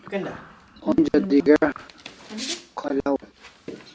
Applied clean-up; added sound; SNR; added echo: none; Bicycle; 11 dB; none.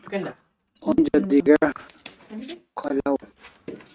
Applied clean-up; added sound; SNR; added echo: neural mask model RNNoise.